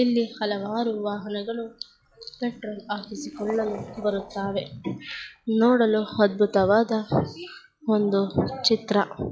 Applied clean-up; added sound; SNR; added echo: classical method log-MMSE.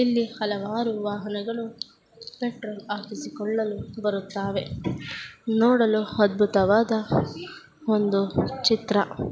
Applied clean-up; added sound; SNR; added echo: none; none; none; none.